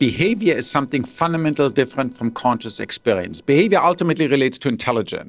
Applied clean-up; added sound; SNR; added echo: neural separator model SepFormer DNS4.